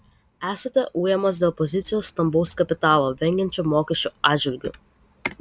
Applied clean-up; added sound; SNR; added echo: none; none; none; none.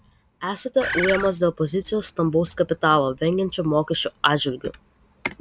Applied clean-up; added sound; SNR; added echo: none; Bird; 3 dB; none.